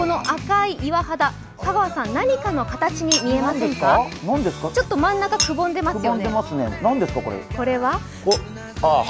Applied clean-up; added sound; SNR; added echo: none; Chink, clink; 13 dB; none.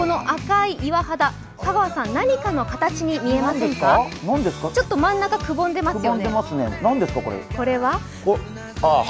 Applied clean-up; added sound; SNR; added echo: none; none; none; none.